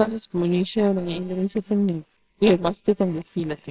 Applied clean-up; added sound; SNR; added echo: neural separator model SepFormer WHAMR!.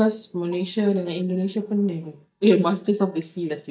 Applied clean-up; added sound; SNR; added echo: neural mask model DeepFilterNet 3.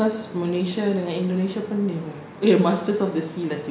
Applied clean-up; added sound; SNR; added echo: none; none; none; none.